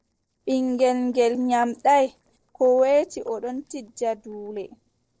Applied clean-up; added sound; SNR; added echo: neural separator model SepFormer DNS4.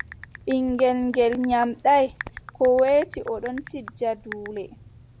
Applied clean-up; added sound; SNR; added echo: none; Typing; 17 dB; none.